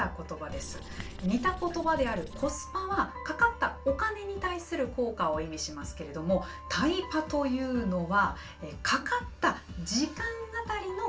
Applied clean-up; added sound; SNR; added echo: none; Writing; 12 dB; reverberation time 0.2 s.